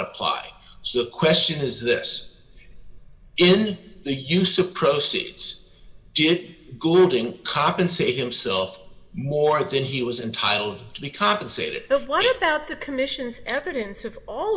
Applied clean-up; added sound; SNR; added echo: none; none; none; reverberation time 0.6 s.